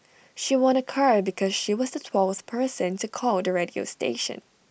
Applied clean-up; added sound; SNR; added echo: none; none; none; none.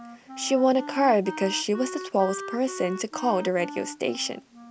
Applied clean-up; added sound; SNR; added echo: none; Wind instrument, woodwind instrument; 13 dB; none.